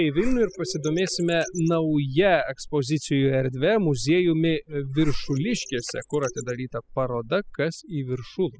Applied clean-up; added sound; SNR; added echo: classical method spectral subtraction.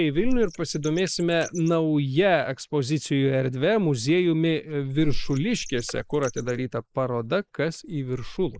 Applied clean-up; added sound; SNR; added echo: neural mask model Resemble Enhance denoiser.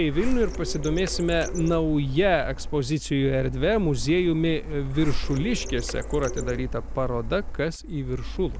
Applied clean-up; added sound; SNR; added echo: none; Printer; 5 dB; none.